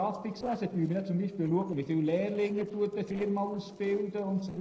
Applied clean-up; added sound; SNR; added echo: neural separator model SepFormer DNS4.